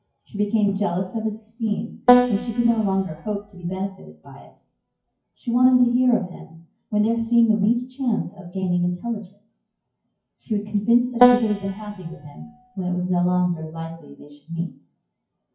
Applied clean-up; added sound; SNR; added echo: classical method WPE with log-MMSE.